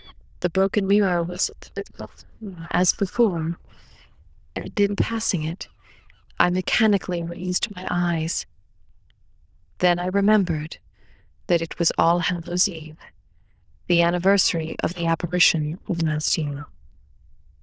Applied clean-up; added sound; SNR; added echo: neural diffusion model UNIVERSE++.